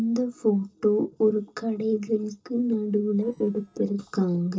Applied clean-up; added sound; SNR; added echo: neural separator model SepFormer DNS4.